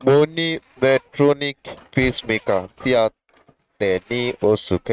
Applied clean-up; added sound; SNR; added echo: neural mask model RNNoise.